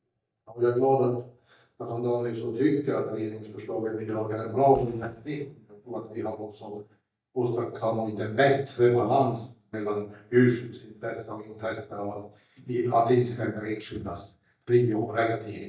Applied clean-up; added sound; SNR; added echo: neural mask model DeepFilterNet 3.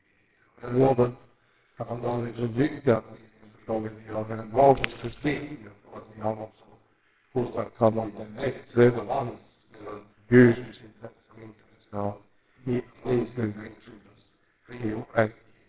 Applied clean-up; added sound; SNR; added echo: neural separator model SepFormer WHAMR!.